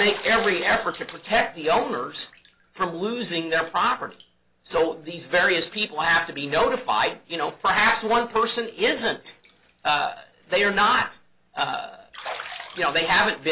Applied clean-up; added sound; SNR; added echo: none; Bathtub (filling or washing); 18 dB; none.